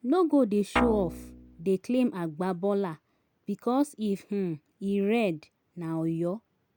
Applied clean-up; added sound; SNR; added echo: none; Guitar; 3 dB; none.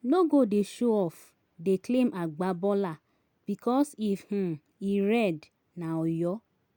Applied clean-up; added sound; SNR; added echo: none; none; none; none.